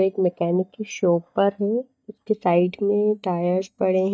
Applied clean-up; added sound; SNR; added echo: neural mask model DeepFilterNet 3.